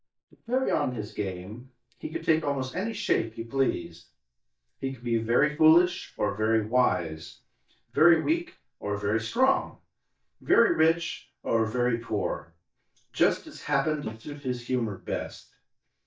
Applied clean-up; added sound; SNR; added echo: neural mask model DeepFilterNet 3.